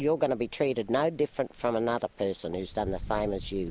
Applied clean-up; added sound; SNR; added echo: none; none; none; none.